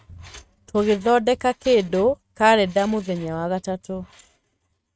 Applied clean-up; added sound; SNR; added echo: neural mask model RNNoise.